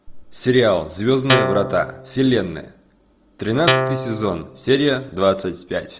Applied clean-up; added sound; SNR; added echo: none; Guitar; 1 dB; none.